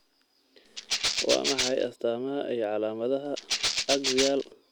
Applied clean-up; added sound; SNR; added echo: none; Rattle (instrument); 0 dB; none.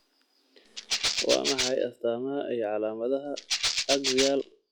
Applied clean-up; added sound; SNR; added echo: classical method log-MMSE.